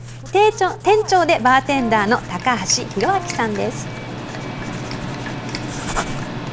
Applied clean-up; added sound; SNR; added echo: none; Brass instrument + Writing; 12 dB; none.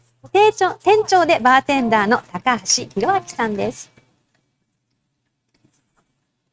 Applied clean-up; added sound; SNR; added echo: neural mask model RNNoise.